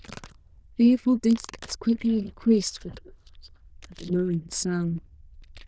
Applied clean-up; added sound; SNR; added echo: neural diffusion model UNIVERSE++.